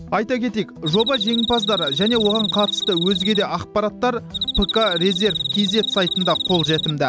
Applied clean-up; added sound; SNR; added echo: none; Cricket; 3 dB; none.